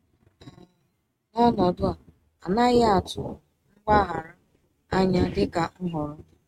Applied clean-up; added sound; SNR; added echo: neural mask model RNNoise.